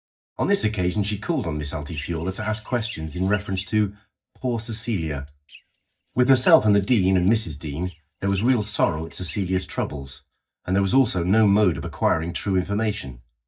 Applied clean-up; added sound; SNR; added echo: neural mask model DeepFilterNet 3.